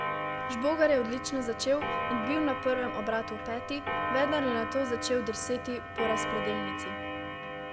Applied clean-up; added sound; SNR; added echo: none; Clock; 3 dB; none.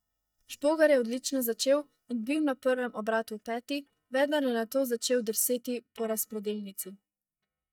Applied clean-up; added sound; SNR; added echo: neural mask model DeepFilterNet 3.